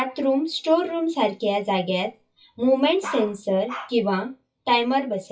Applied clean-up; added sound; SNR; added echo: classical method WPE with log-MMSE.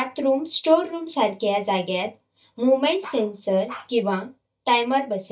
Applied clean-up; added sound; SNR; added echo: neural mask model DeepFilterNet 3.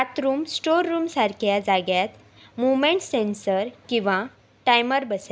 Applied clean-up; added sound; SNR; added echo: none; none; none; none.